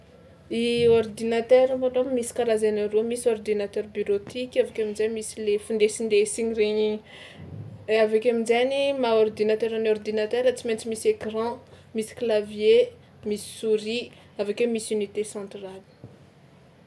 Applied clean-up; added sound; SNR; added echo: none; none; none; none.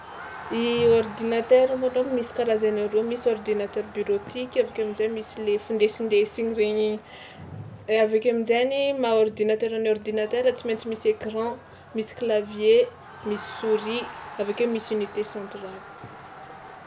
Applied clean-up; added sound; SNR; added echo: none; Crowd; 18 dB; none.